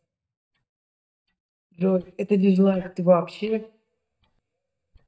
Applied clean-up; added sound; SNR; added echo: neural mask model DeepFilterNet 3.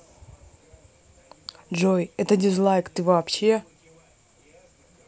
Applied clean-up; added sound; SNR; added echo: none; none; none; none.